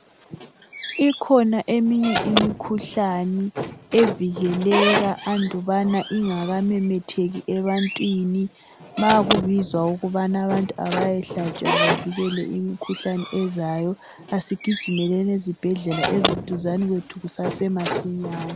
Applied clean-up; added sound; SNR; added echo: none; Squeak / Slam; 6 dB; none.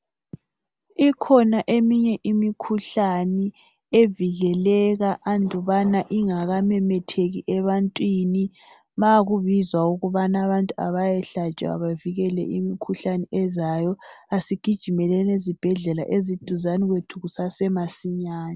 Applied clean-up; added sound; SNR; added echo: none; none; none; none.